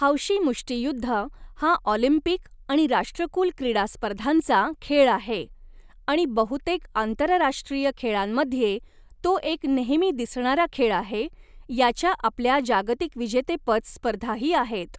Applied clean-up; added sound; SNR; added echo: none; none; none; none.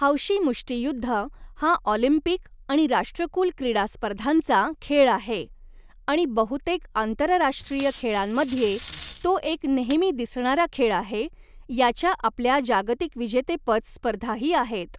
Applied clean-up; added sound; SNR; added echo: none; Packing tape, duct tape; 12 dB; none.